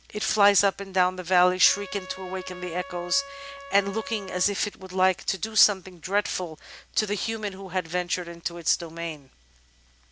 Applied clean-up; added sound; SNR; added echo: none; Trumpet; 15 dB; none.